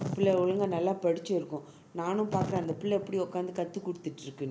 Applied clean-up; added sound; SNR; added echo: none; Wind / Fire; 10 dB; none.